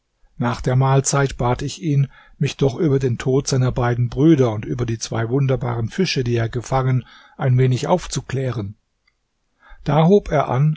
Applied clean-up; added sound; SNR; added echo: none; none; none; none.